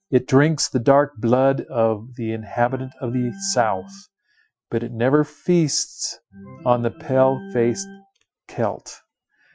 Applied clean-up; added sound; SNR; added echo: classical method Wiener filter.